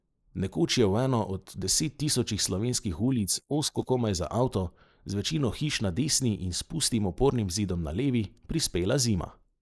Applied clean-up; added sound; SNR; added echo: neural mask model Resemble Enhance denoiser.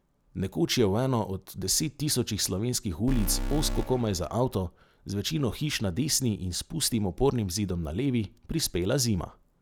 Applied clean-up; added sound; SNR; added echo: none; Alarm; 2 dB; none.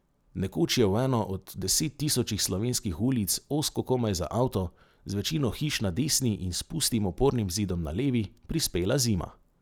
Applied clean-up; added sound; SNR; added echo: none; none; none; none.